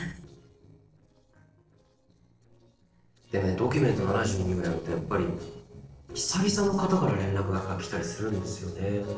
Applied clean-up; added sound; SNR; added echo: neural separator model SepFormer DNS4.